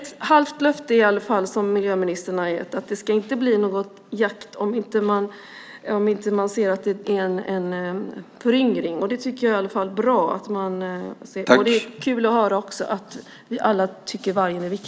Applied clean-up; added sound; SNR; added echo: none; none; none; none.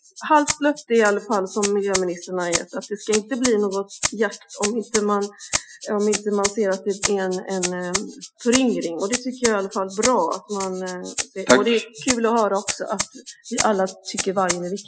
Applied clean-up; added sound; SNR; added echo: classical method Wiener filter.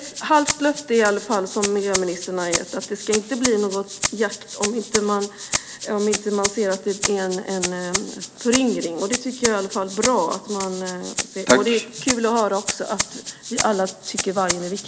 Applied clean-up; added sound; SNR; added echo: none; Rattle (instrument); 6 dB; none.